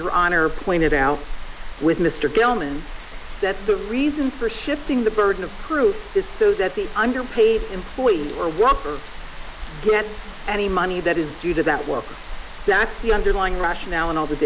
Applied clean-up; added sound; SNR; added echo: none; Rain; 9 dB; none.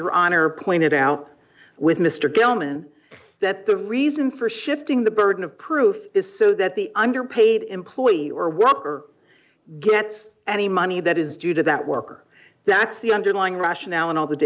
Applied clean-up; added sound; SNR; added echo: none; none; none; none.